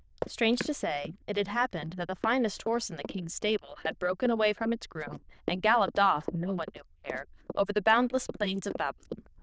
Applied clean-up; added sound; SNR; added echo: neural diffusion model UNIVERSE++.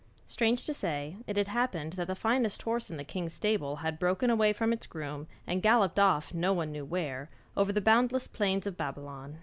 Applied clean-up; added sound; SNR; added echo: none; none; none; none.